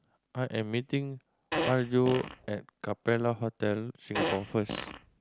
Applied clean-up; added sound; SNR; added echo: none; Fart; 3 dB; none.